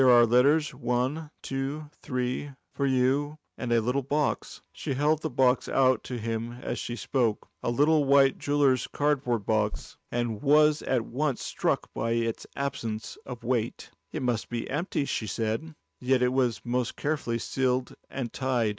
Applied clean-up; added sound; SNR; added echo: neural mask model RNNoise.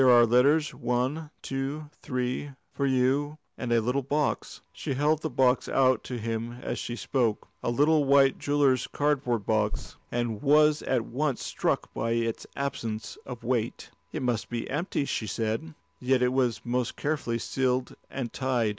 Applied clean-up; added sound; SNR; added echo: none; Bird; 10 dB; none.